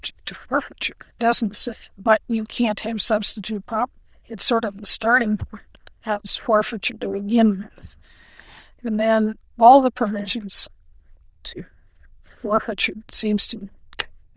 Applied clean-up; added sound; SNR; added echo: neural diffusion model UNIVERSE++.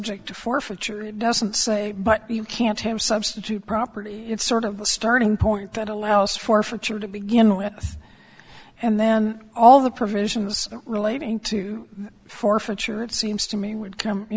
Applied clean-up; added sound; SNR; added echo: none; none; none; none.